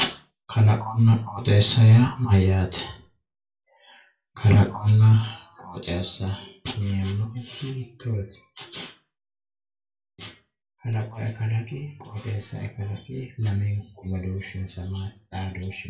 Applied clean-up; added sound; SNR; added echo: none; none; none; reverberation time 0.3 s.